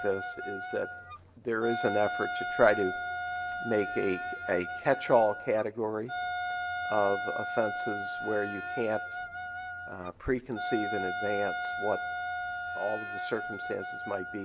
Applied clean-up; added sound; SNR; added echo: none; Wind instrument, woodwind instrument; 4 dB; reverberation time 1.1 s.